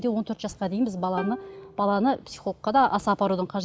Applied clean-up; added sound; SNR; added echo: none; Plucked string instrument; 16 dB; none.